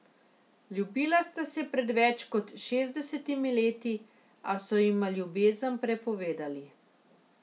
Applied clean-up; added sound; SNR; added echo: none; none; none; none.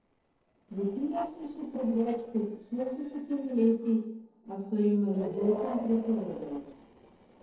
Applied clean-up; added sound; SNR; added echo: neural separator model SepFormer DNS4.